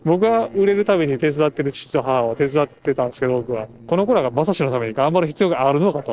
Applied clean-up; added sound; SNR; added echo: neural separator model SepFormer DNS4.